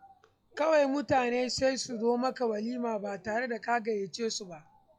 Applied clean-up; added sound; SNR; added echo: classical method log-MMSE.